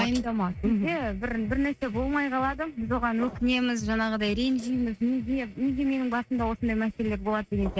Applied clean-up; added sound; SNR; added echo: neural mask model RNNoise.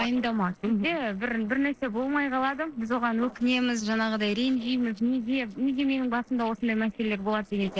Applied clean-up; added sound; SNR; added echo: neural separator model SepFormer DNS4.